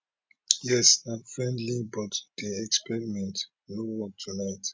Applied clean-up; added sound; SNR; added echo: none; none; none; none.